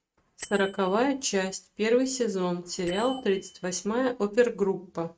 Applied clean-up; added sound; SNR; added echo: neural mask model RNNoise.